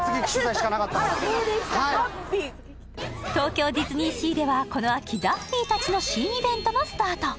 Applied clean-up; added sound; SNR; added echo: none; Engine; 18 dB; none.